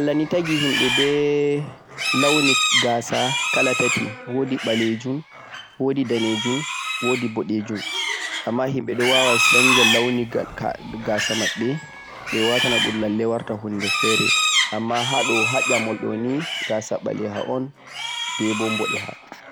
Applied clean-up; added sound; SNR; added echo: none; Livestock, farm animals, working animals; 0 dB; none.